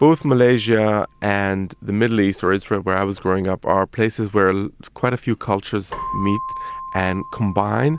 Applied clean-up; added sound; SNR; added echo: none; Keyboard (musical); 16 dB; none.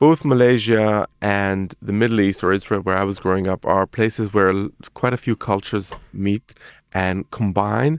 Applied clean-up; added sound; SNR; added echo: neural mask model DeepFilterNet 3.